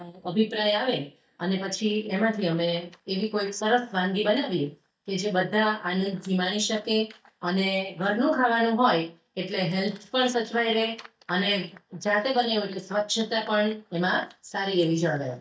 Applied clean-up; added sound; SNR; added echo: neural mask model DeepFilterNet 3.